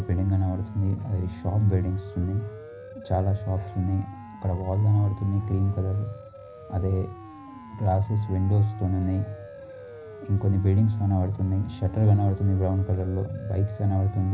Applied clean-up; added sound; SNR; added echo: none; Siren; 17 dB; reverberation time 0.5 s.